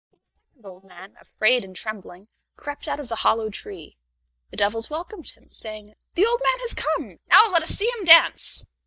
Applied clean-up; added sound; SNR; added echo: neural mask model DeepFilterNet 3.